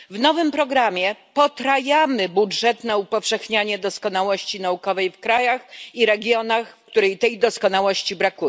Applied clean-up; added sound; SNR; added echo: none; none; none; none.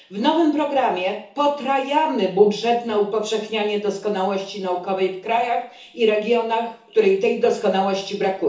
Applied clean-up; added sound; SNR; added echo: none; none; none; reverberation time 0.8 s.